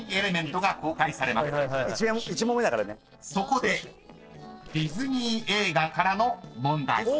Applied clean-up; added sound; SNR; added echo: neural separator model SepFormer DNS4.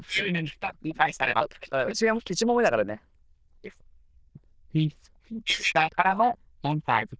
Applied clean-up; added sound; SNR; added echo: neural diffusion model UNIVERSE++.